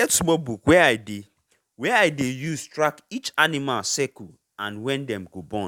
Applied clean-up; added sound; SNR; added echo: none; none; none; none.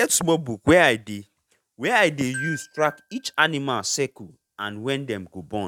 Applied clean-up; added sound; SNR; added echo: neural mask model RNNoise.